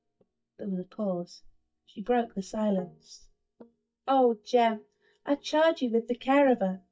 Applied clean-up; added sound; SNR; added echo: neural mask model DeepFilterNet 3.